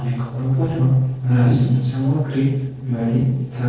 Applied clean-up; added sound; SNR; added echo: neural separator model SepFormer DNS4.